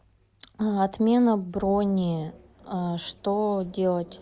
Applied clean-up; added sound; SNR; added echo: none; none; none; none.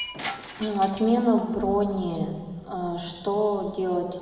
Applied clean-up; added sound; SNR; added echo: none; Shatter; 16 dB; reverberation time 1.7 s.